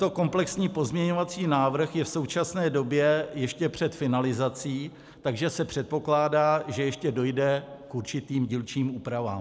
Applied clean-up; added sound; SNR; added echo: none; none; none; none.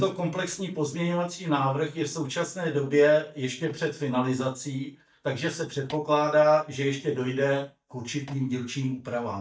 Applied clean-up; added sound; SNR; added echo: neural mask model DeepFilterNet 3.